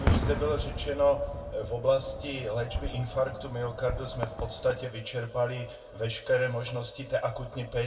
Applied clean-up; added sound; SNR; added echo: none; Fireworks; 5 dB; reverberation time 0.2 s.